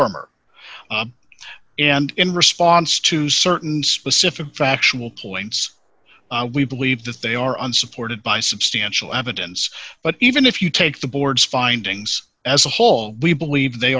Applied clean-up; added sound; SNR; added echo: none; none; none; none.